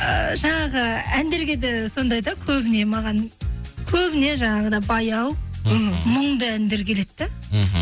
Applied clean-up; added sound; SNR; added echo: none; none; none; none.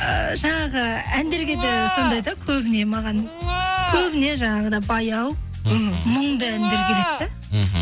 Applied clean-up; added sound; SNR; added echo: none; Livestock, farm animals, working animals; 3 dB; none.